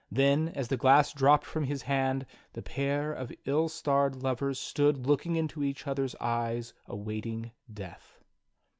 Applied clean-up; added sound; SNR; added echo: none; none; none; none.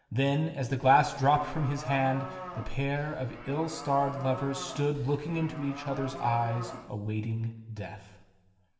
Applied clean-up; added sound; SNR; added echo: none; Livestock, farm animals, working animals; 12 dB; reverberation time 1.1 s.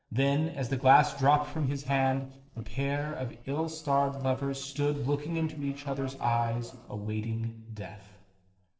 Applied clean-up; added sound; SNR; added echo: neural separator model SepFormer DNS4.